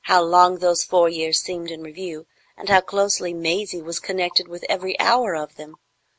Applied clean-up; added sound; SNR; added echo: none; none; none; none.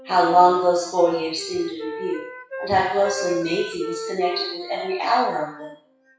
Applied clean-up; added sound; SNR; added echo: classical method WPE with log-MMSE.